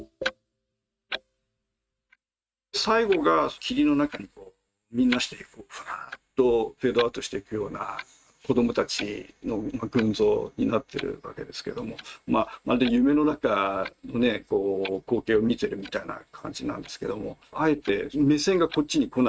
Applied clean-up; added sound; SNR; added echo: neural mask model RNNoise.